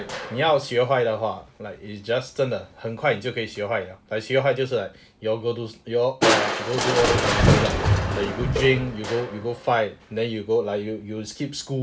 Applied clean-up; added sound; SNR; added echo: none; Crushing; 2 dB; none.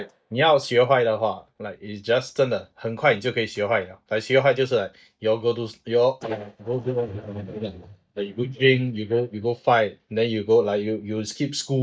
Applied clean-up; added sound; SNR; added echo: neural mask model DeepFilterNet 3.